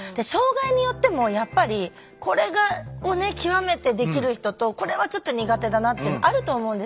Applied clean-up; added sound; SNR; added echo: none; none; none; none.